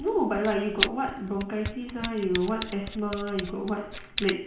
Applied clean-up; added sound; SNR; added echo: none; Camera; 7 dB; reverberation time 0.6 s.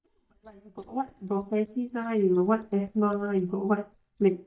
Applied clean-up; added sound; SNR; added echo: neural mask model DeepFilterNet 3.